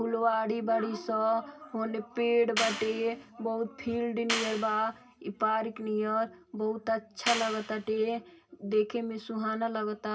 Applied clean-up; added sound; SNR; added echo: none; Clapping; 4 dB; reverberation time 0.4 s.